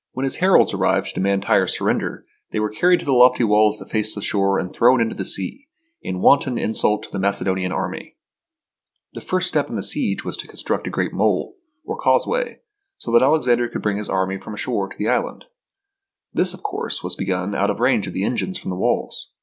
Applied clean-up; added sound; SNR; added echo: none; none; none; none.